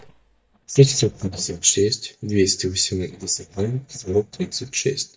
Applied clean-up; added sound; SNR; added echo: neural mask model DeepFilterNet 3.